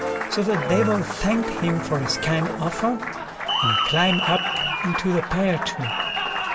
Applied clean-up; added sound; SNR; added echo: none; Applause; 2 dB; reverberation time 2.2 s.